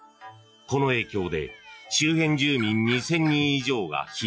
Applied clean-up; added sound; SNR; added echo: classical method log-MMSE.